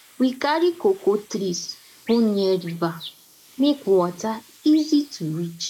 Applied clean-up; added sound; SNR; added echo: neural mask model Resemble Enhance denoiser.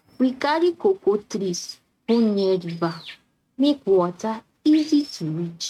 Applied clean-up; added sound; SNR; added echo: neural mask model RNNoise.